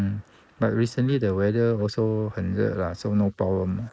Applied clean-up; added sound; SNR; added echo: neural mask model Resemble Enhance denoiser.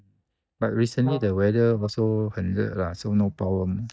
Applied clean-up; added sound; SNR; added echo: neural mask model DeepFilterNet 3.